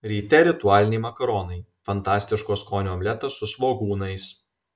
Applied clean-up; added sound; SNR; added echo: none; none; none; none.